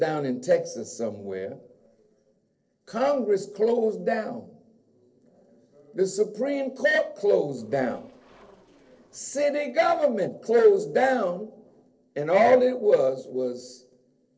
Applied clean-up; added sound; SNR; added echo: neural separator model SepFormer DNS4.